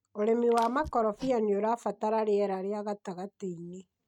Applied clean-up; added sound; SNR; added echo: neural mask model RNNoise.